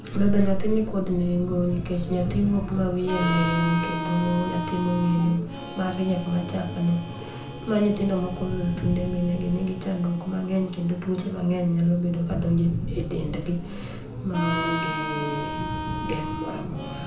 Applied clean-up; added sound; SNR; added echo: none; Harmonica; 11 dB; reverberation time 0.6 s.